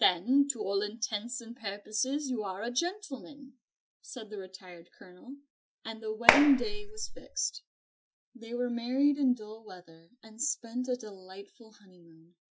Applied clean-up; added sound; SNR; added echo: classical method Wiener filter.